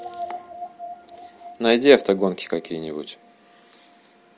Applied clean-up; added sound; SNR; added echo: none; Guitar; 16 dB; none.